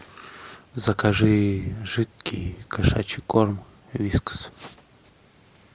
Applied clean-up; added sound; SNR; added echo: none; none; none; none.